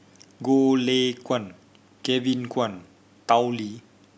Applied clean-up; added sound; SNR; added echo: none; none; none; none.